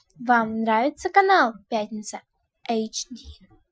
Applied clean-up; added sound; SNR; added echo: classical method Wiener filter.